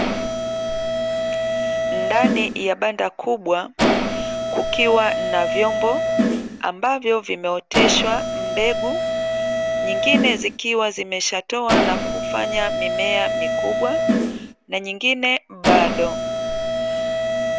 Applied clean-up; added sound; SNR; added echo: none; Mechanisms; -1 dB; none.